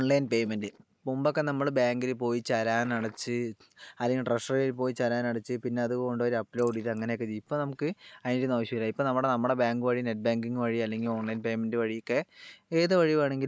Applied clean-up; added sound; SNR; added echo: neural mask model Resemble Enhance denoiser.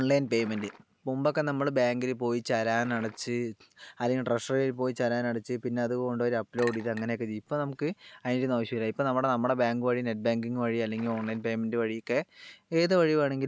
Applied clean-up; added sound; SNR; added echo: none; Chink, clink + Liquid; 18 dB; none.